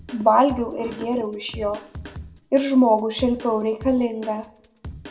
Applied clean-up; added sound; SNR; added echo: none; Drum kit; 18 dB; reverberation time 0.4 s.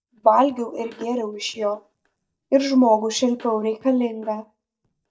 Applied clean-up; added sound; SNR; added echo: neural mask model DeepFilterNet 3.